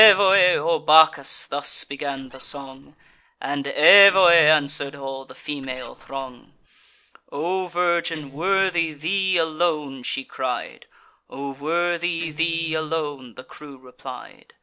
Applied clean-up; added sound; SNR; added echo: neural separator model SepFormer DNS4.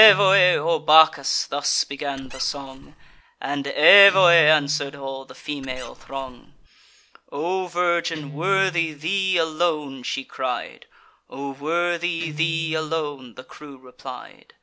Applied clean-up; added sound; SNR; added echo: none; Guitar + Squeak; 18 dB; none.